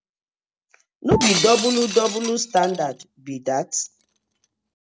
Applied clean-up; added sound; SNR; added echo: none; Shatter; 5 dB; none.